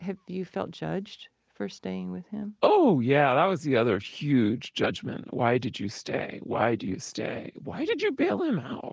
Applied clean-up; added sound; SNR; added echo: none; none; none; none.